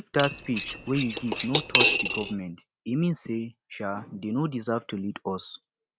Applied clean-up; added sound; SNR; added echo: none; Cutlery, silverware / Dishes, pots, and pans; -2 dB; none.